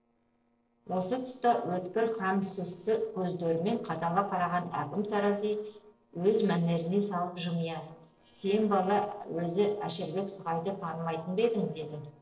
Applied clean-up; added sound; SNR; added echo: neural separator model SepFormer DNS4.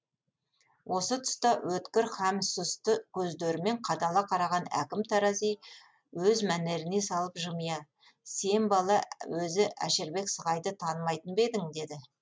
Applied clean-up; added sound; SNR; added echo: none; none; none; none.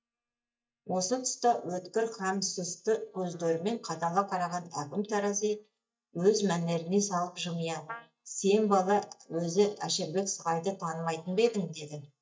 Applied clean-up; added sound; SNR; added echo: neural mask model DeepFilterNet 3.